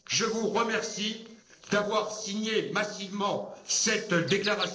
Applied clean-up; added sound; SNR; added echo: neural separator model SepFormer DNS4.